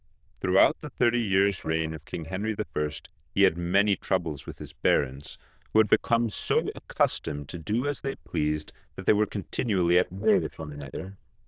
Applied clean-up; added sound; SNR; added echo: neural diffusion model UNIVERSE++.